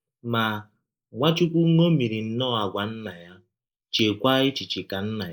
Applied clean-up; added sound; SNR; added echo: neural mask model Resemble Enhance denoiser.